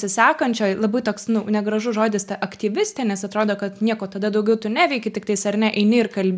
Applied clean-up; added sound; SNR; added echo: none; none; none; none.